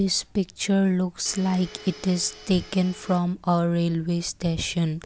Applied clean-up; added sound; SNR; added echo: none; Domestic sounds, home sounds; 19 dB; none.